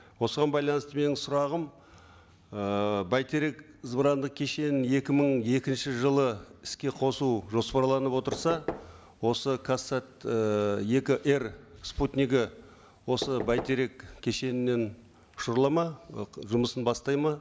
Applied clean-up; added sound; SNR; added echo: none; Knock / Wood; 15 dB; none.